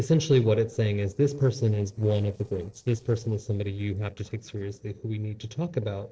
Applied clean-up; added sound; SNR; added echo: neural separator model SepFormer DNS4.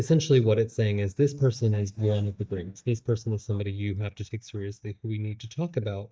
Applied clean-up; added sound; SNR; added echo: neural mask model DeepFilterNet 3.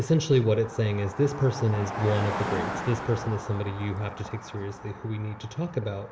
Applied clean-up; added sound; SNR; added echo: none; Car passing by; 9 dB; reverberation time 0.9 s.